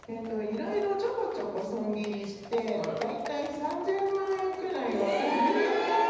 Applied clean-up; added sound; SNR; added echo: none; Livestock, farm animals, working animals; 18 dB; reverberation time 1.1 s.